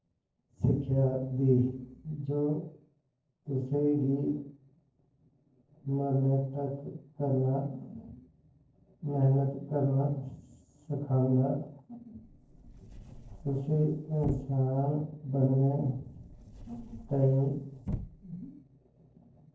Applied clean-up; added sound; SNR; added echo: neural separator model SepFormer DNS4.